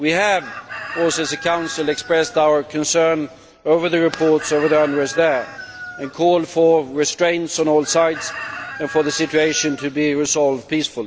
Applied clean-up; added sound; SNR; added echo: none; Chicken, rooster; 15 dB; none.